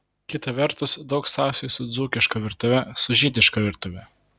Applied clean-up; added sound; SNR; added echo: none; none; none; none.